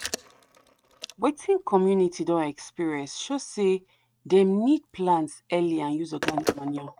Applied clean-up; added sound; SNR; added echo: neural mask model RNNoise.